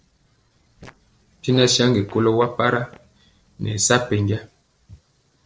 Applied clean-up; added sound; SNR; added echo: neural separator model SepFormer DNS4.